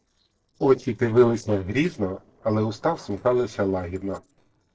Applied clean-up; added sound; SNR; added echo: neural separator model SepFormer DNS4.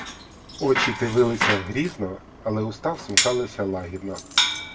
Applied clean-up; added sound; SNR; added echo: none; Bicycle; 2 dB; reverberation time 0.2 s.